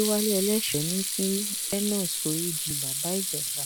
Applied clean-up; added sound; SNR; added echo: none; Sink (filling or washing) / Water tap, faucet; 1 dB; none.